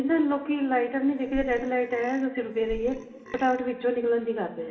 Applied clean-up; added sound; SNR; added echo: none; Burping, eructation; 16 dB; reverberation time 2.3 s.